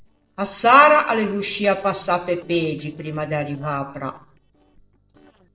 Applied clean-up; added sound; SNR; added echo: neural separator model SepFormer DNS4.